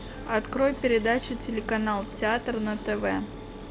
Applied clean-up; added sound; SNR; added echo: none; Mechanisms; 12 dB; none.